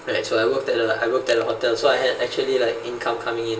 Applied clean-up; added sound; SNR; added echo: none; Crushing; 18 dB; reverberation time 1.3 s.